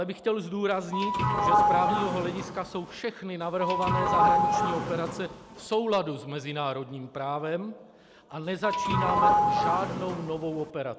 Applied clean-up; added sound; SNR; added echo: none; Sliding door / Doorbell; -5 dB; none.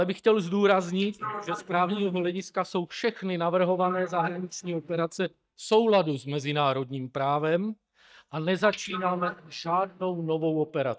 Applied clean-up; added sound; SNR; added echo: neural mask model DeepFilterNet 3.